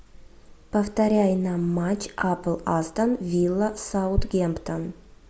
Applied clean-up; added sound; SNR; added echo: none; none; none; none.